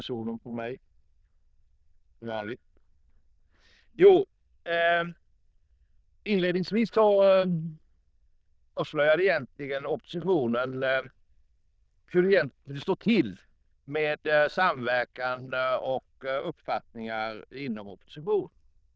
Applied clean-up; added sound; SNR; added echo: neural diffusion model UNIVERSE++.